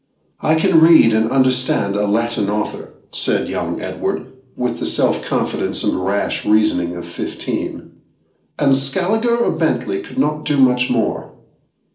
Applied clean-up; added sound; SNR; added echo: none; none; none; reverberation time 0.4 s.